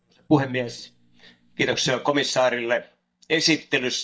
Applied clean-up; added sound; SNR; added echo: neural mask model DeepFilterNet 3.